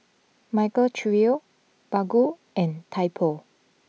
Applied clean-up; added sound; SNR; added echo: none; none; none; none.